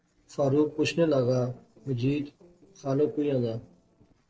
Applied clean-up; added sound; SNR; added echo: neural separator model SepFormer DNS4.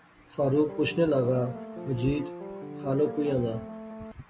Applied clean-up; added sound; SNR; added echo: none; Piano; 11 dB; none.